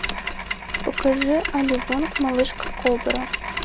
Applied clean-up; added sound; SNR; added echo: none; Mechanisms; 4 dB; none.